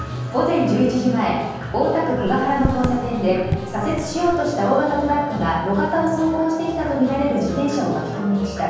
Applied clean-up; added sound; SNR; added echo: none; Raindrop / Drip; 7 dB; reverberation time 1.3 s.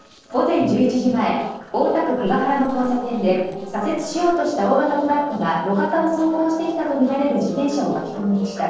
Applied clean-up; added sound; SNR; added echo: neural separator model SepFormer DNS4.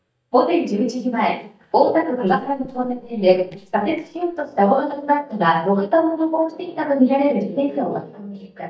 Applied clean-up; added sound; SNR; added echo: neural mask model DeepFilterNet 3.